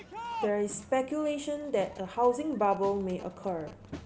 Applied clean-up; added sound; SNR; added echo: none; Crowd; 14 dB; none.